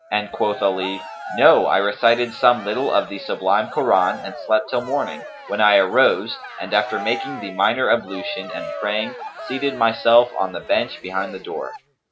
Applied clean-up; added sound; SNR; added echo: none; Cheering; 13 dB; none.